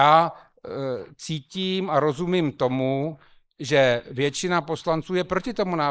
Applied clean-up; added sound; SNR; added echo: neural mask model Resemble Enhance denoiser.